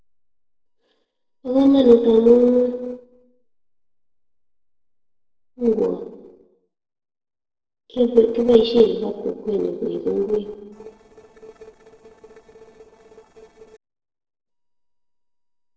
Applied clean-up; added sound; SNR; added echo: neural separator model SepFormer DNS4.